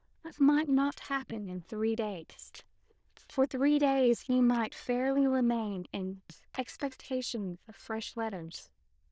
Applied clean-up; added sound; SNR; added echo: neural diffusion model UNIVERSE++.